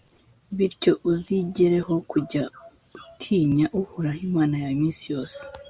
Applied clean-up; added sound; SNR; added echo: none; none; none; none.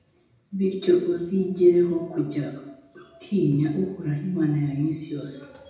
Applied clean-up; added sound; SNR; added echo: none; none; none; reverberation time 0.8 s.